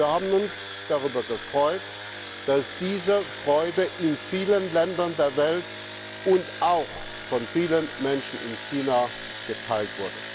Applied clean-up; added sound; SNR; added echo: none; Engine; 9 dB; none.